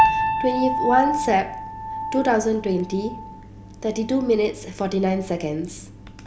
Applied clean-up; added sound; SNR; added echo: none; Piano; 3 dB; none.